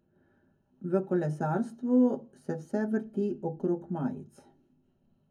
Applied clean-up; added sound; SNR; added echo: none; none; none; reverberation time 0.3 s.